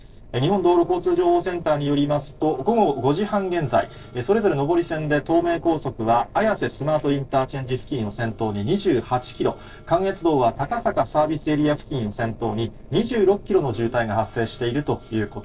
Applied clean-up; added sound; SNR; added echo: neural separator model SepFormer DNS4.